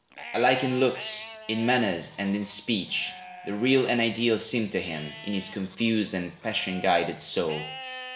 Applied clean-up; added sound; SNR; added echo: none; Livestock, farm animals, working animals; 16 dB; none.